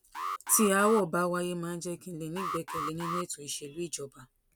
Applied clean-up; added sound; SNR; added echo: none; Alarm; 7 dB; none.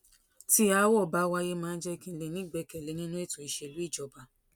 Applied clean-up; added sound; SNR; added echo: none; none; none; none.